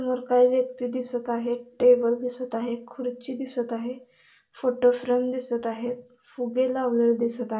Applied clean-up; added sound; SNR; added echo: none; none; none; reverberation time 0.3 s.